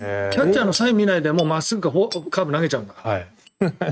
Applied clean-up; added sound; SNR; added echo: neural mask model RNNoise.